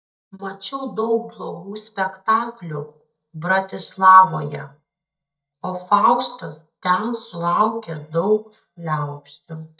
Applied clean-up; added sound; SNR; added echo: neural mask model DeepFilterNet 3.